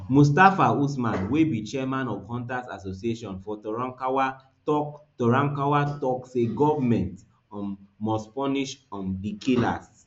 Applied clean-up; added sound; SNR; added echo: none; none; none; none.